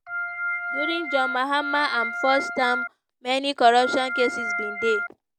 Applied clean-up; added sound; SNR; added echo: none; Organ; 3 dB; none.